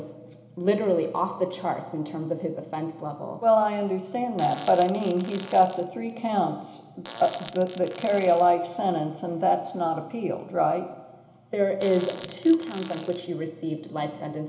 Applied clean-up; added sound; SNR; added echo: none; Fart; 16 dB; reverberation time 1.0 s.